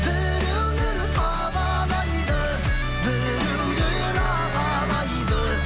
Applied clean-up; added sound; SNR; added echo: none; Guitar; 10 dB; none.